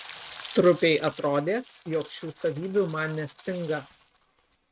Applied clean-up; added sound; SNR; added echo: neural mask model RNNoise.